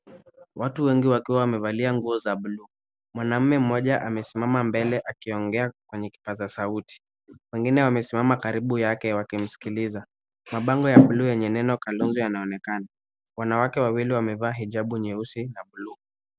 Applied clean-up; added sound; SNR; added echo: none; none; none; none.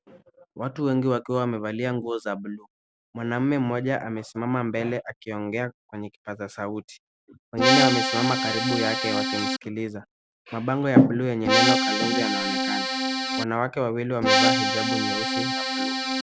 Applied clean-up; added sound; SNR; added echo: none; Accordion; -4 dB; none.